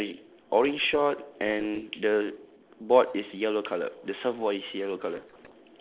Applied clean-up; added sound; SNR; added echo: neural separator model SepFormer DNS4.